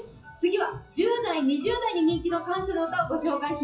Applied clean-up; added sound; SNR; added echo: classical method WPE with log-MMSE.